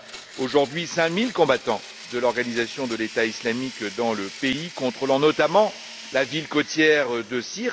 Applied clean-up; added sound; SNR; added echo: none; Domestic sounds, home sounds; 16 dB; none.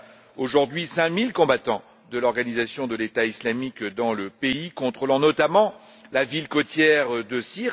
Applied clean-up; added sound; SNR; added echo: none; none; none; none.